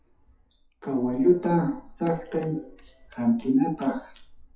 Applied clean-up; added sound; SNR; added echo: classical method WPE with log-MMSE.